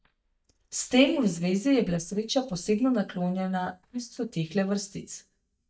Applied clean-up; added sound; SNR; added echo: neural mask model DeepFilterNet 3.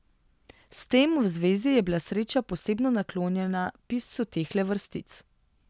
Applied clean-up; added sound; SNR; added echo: none; none; none; none.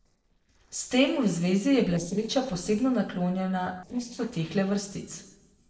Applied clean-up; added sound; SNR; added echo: neural separator model SepFormer DNS4.